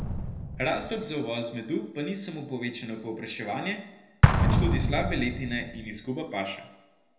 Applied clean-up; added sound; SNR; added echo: none; Explosion; -3 dB; reverberation time 0.7 s.